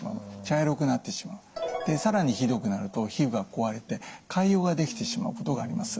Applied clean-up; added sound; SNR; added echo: none; none; none; none.